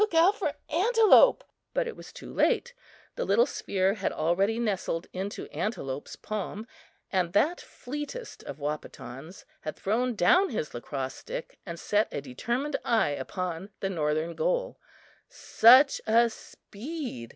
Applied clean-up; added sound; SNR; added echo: none; none; none; none.